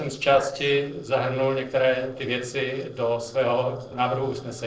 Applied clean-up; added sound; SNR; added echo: neural separator model SepFormer DNS4.